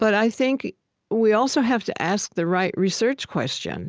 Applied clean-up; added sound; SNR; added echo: none; none; none; none.